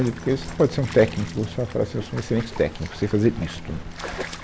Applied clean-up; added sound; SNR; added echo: none; Stream + Bowed string instrument; 12 dB; none.